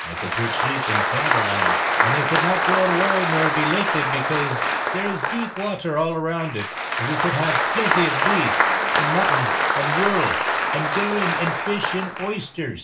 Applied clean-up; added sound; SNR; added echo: none; Applause; -4 dB; reverberation time 0.3 s.